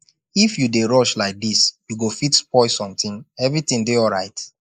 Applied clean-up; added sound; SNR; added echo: neural mask model Resemble Enhance denoiser.